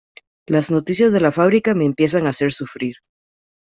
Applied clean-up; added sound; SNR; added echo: none; none; none; none.